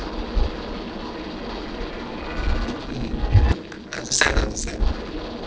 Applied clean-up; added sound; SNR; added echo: neural separator model SepFormer DNS4.